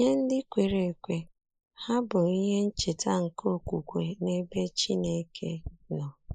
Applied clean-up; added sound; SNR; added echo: neural mask model Resemble Enhance denoiser.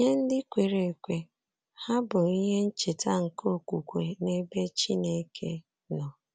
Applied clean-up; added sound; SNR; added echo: none; none; none; none.